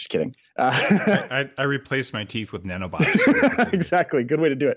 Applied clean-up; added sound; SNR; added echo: none; none; none; none.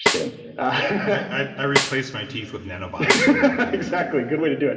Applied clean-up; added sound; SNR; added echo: none; Snare drum; 5 dB; reverberation time 2.4 s.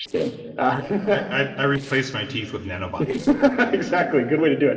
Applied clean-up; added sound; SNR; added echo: neural separator model SepFormer DNS4.